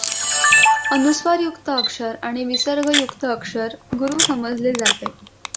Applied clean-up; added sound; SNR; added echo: none; Camera; -1 dB; none.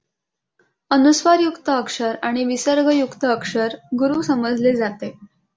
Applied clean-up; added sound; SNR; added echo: none; none; none; none.